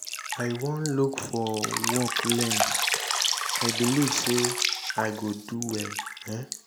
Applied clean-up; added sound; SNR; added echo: none; Drip; 0 dB; none.